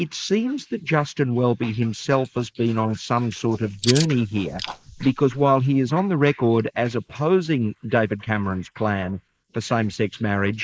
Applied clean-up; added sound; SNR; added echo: neural mask model Resemble Enhance denoiser.